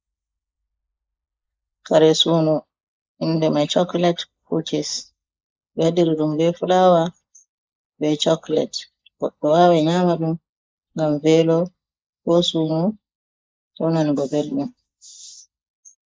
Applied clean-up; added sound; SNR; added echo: neural mask model Resemble Enhance denoiser.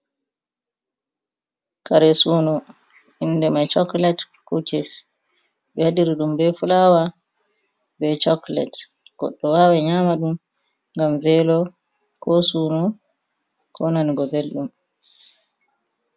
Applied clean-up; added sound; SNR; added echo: none; none; none; none.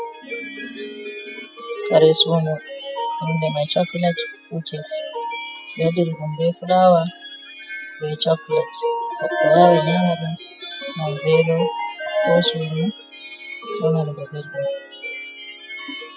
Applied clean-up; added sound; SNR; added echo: classical method spectral subtraction.